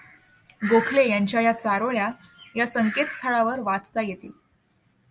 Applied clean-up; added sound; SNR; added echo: none; none; none; none.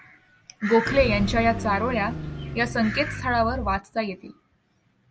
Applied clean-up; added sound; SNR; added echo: none; Car; 6 dB; none.